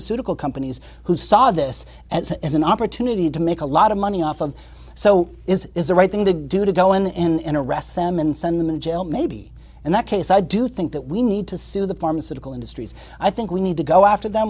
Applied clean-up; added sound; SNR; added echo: none; none; none; none.